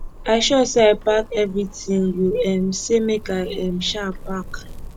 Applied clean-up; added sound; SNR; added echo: none; Zipper (clothing); 14 dB; none.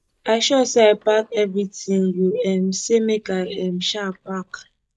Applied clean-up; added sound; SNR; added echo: neural mask model DeepFilterNet 3.